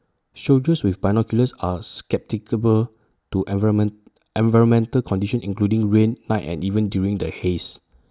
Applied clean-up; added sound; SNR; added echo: none; none; none; none.